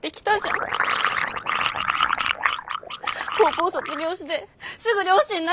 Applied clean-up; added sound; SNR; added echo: none; Liquid; -2 dB; none.